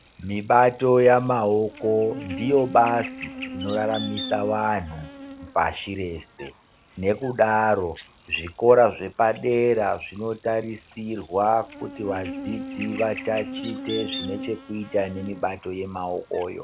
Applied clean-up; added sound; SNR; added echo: none; Buzz; 13 dB; none.